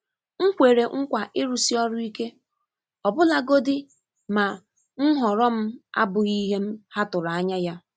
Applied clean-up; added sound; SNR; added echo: none; none; none; none.